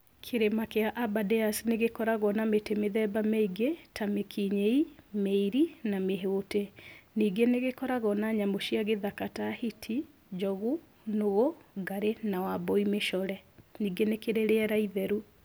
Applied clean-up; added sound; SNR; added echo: none; none; none; none.